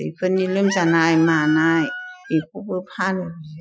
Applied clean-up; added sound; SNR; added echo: classical method Wiener filter.